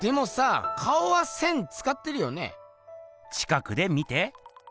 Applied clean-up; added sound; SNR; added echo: none; none; none; none.